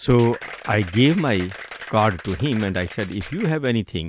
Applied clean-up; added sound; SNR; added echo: none; Applause; 16 dB; none.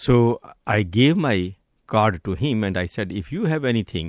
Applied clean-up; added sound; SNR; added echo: none; none; none; none.